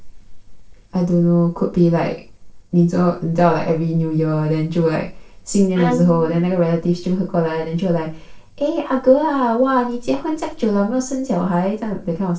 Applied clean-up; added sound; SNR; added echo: neural separator model SepFormer DNS4.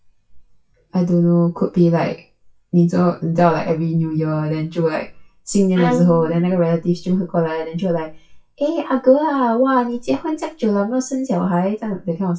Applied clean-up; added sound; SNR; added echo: classical method WPE with log-MMSE.